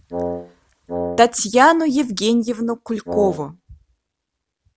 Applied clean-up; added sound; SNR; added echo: none; Wind instrument, woodwind instrument; 7 dB; none.